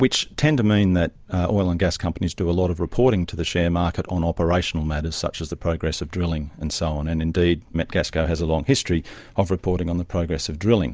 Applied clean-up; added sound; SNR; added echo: none; none; none; none.